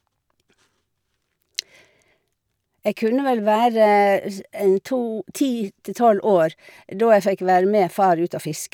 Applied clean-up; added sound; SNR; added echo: none; none; none; none.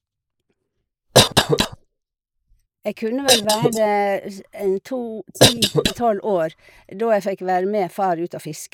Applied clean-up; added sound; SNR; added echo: neural mask model Resemble Enhance denoiser.